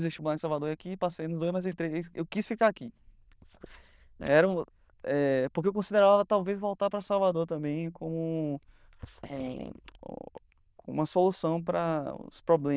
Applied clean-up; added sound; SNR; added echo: neural diffusion model UNIVERSE++.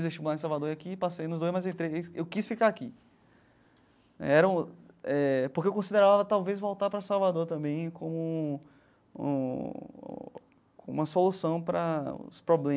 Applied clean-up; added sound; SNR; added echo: none; none; none; none.